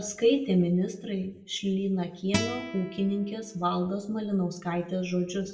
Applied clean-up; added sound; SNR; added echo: none; Acoustic guitar; 10 dB; reverberation time 0.5 s.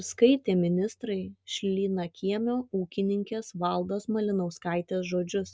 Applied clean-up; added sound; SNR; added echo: none; none; none; none.